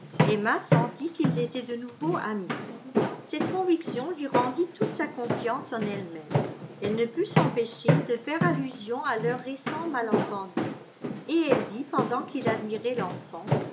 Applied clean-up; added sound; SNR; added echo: none; Walk, footsteps; 0 dB; none.